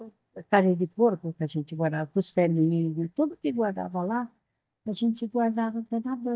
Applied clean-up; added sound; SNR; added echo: neural mask model DeepFilterNet 3.